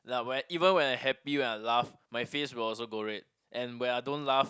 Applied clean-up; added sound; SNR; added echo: none; none; none; none.